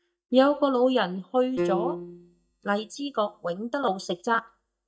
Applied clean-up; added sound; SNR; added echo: neural mask model DeepFilterNet 3.